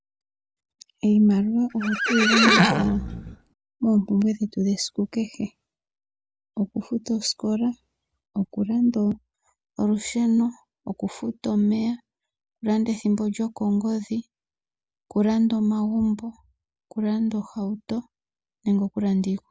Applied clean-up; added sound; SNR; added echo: none; Livestock, farm animals, working animals; -2 dB; none.